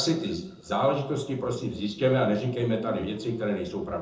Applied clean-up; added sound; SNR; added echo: neural separator model SepFormer DNS4.